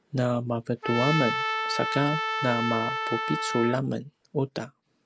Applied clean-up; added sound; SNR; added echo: none; Trumpet; 2 dB; none.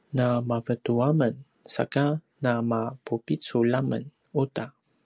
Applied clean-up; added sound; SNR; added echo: none; none; none; none.